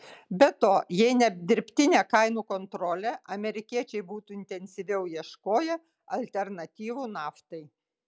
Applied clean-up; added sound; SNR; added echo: none; none; none; none.